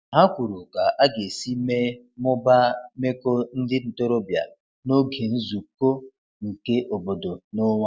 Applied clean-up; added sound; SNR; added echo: none; none; none; none.